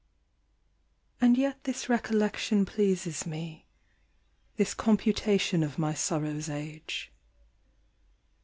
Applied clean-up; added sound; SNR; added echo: none; none; none; none.